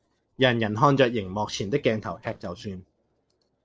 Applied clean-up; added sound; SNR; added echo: neural separator model SepFormer DNS4.